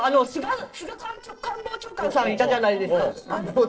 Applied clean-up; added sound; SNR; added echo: neural separator model SepFormer DNS4.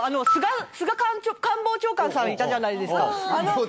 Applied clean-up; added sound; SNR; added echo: none; none; none; none.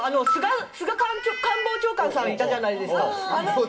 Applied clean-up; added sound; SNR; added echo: none; Meow; 9 dB; reverberation time 0.4 s.